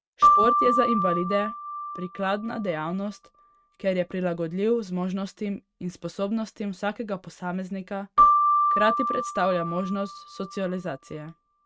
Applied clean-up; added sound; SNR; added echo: neural mask model RNNoise.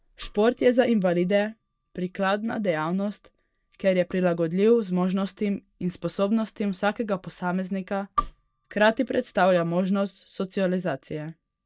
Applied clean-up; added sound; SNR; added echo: neural mask model DeepFilterNet 3.